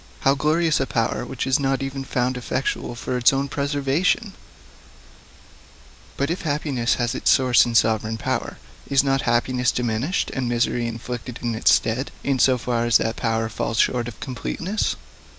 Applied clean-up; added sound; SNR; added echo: none; none; none; none.